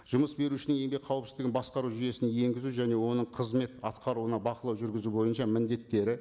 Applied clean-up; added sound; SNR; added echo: none; none; none; none.